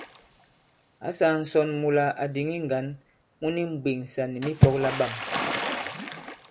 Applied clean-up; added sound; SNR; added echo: none; Water / Splash, splatter; 3 dB; none.